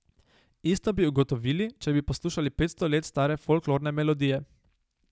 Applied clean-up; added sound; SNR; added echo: none; none; none; none.